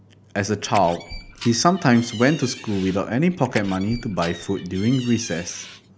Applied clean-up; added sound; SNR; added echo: none; Door; 16 dB; none.